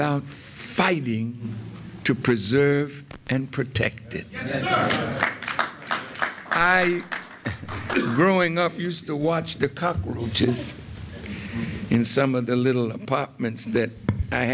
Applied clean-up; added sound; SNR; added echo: none; none; none; none.